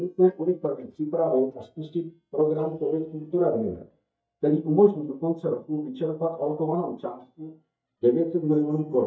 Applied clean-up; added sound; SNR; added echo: neural mask model DeepFilterNet 3.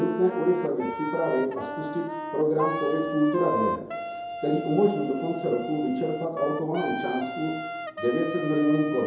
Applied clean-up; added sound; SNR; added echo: none; Wind instrument, woodwind instrument; 7 dB; reverberation time 2.6 s.